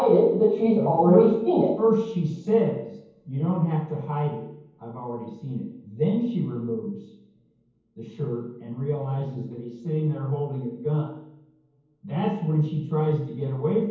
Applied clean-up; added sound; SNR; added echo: none; none; none; reverberation time 0.9 s.